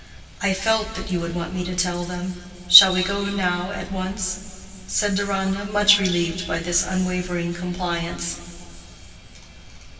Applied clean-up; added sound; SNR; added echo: none; none; none; reverberation time 2.4 s.